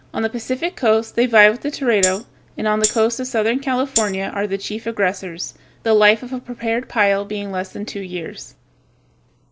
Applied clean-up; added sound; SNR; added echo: none; Tambourine; 3 dB; none.